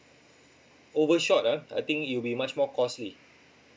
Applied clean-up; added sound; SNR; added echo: none; none; none; none.